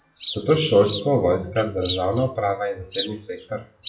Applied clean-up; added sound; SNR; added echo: classical method WPE with log-MMSE.